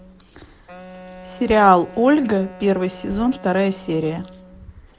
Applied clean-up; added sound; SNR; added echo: none; Wind instrument, woodwind instrument; 19 dB; none.